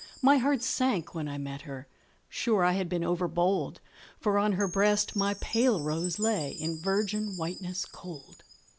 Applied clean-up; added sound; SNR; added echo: none; Chime; 15 dB; none.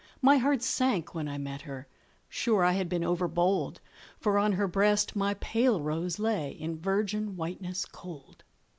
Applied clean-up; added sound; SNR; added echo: none; none; none; none.